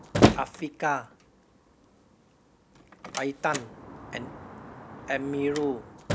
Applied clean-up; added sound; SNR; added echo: none; Slam; -2 dB; none.